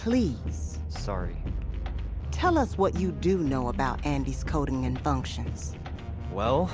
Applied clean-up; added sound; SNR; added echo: none; none; none; none.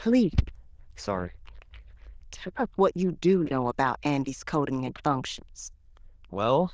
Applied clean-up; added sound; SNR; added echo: neural diffusion model UNIVERSE++.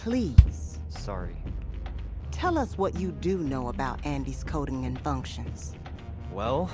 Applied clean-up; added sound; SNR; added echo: none; Bass drum; -5 dB; none.